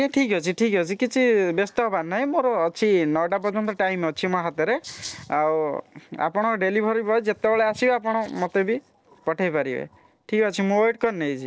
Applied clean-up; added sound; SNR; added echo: neural separator model SepFormer DNS4.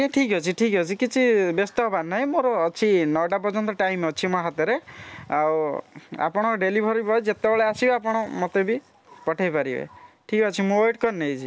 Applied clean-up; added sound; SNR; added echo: none; none; none; none.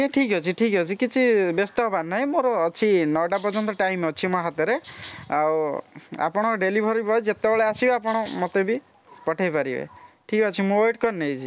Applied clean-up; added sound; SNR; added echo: none; Rattle (instrument); 15 dB; none.